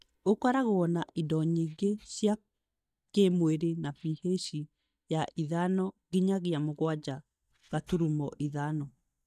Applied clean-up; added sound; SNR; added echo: neural mask model DeepFilterNet 3.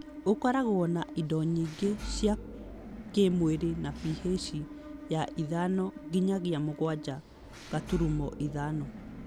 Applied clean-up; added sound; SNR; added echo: none; Engine / Mechanisms; 11 dB; none.